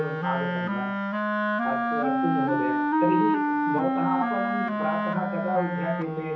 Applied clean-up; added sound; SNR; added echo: none; Wind instrument, woodwind instrument; -5 dB; reverberation time 0.7 s.